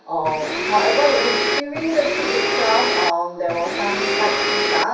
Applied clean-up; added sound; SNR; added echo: none; Domestic sounds, home sounds; -1 dB; reverberation time 0.7 s.